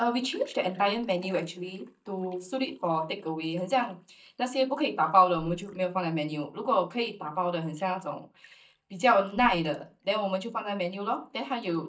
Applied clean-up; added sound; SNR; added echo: neural mask model DeepFilterNet 3.